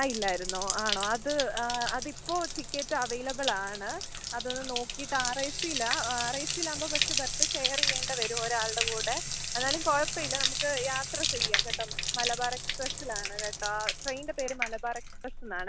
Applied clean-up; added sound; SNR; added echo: none; Bathtub (filling or washing); 0 dB; none.